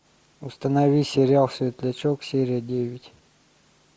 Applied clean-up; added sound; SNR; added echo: none; none; none; none.